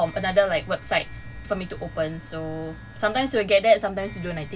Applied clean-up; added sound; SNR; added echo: none; Domestic sounds, home sounds; 16 dB; none.